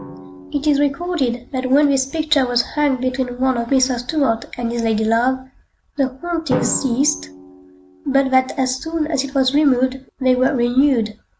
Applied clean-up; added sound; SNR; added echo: none; Drum; 16 dB; none.